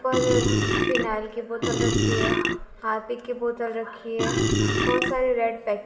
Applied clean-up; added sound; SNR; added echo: none; Burping, eructation; -4 dB; reverberation time 1.4 s.